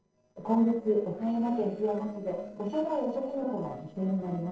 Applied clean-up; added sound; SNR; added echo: neural separator model SepFormer DNS4.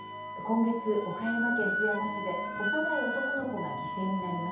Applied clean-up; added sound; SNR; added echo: none; Wind instrument, woodwind instrument; 2 dB; reverberation time 0.8 s.